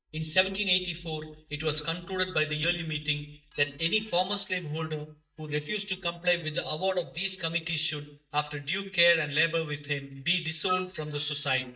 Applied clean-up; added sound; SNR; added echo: neural mask model DeepFilterNet 3.